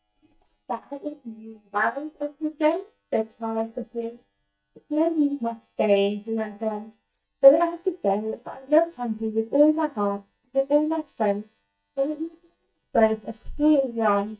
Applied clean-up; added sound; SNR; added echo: neural mask model DeepFilterNet 3.